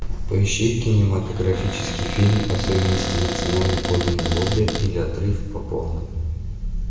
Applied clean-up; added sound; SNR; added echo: none; Cupboard open or close; 6 dB; reverberation time 1.2 s.